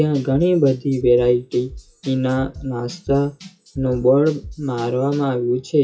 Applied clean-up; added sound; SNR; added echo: classical method WPE with log-MMSE.